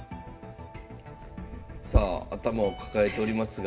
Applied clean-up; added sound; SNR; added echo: none; Tap; 2 dB; reverberation time 1.6 s.